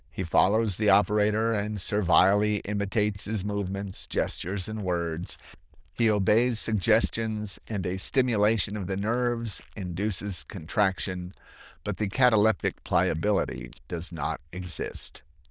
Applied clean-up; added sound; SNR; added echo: neural diffusion model UNIVERSE++.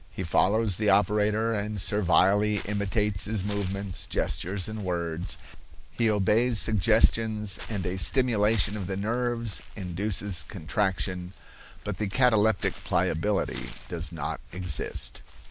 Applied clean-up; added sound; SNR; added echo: none; Walk, footsteps / Bird; 18 dB; none.